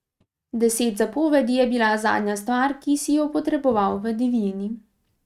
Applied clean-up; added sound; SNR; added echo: neural mask model RNNoise.